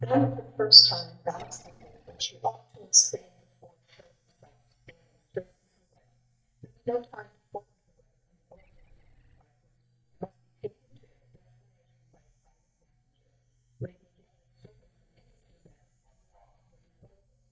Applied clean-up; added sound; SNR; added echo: neural mask model DeepFilterNet 3.